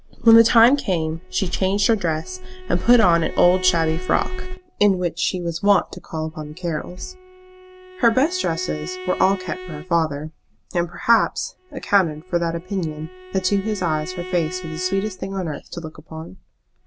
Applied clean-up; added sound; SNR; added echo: none; Bowed string instrument; 17 dB; none.